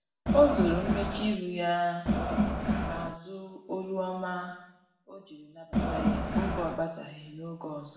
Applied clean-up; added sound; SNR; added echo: none; Crowd; -3 dB; reverberation time 0.9 s.